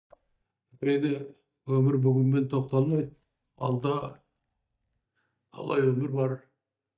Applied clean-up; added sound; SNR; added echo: neural mask model DeepFilterNet 3.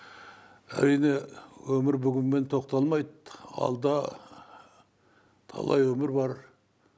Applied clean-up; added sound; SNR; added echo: none; none; none; none.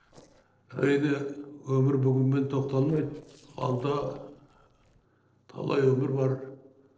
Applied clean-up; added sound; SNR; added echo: neural separator model SepFormer DNS4.